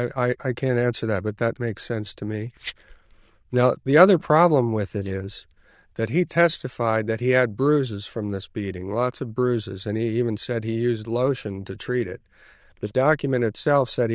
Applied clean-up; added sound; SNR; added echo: neural diffusion model UNIVERSE++.